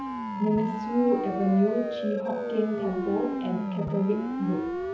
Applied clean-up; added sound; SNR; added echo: none; Siren; 3 dB; reverberation time 0.7 s.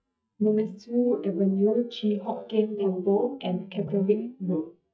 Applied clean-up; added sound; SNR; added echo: neural mask model DeepFilterNet 3.